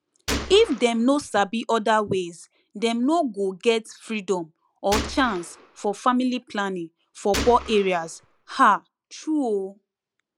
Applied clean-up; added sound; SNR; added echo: none; Gunshot, gunfire; 9 dB; none.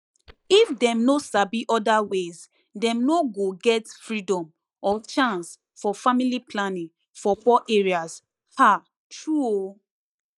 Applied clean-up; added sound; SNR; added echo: neural mask model DeepFilterNet 3.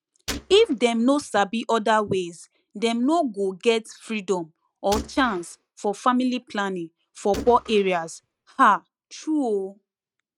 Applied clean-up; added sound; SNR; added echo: neural mask model RNNoise.